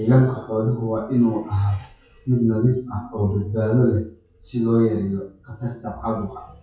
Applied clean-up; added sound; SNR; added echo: classical method WPE with log-MMSE.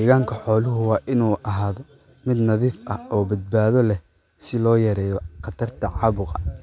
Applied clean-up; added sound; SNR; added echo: none; none; none; none.